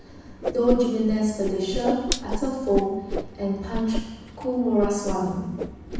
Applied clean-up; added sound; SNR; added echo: none; Whoosh, swoosh, swish; 6 dB; reverberation time 1.1 s.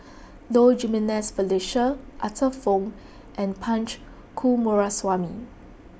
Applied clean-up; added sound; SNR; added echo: none; none; none; none.